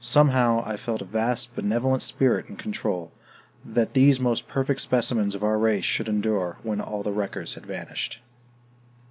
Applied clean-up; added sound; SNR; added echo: none; none; none; none.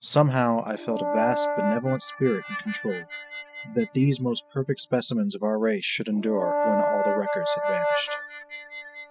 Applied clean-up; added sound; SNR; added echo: classical method spectral subtraction.